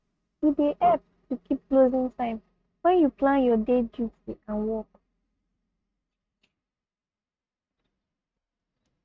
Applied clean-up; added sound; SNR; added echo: neural mask model RNNoise.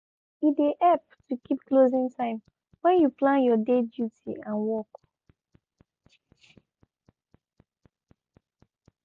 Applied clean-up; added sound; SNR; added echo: none; none; none; none.